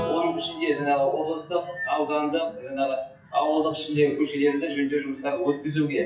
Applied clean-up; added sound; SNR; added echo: classical method WPE with log-MMSE.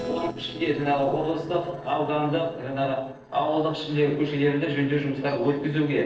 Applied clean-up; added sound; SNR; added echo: neural separator model SepFormer DNS4.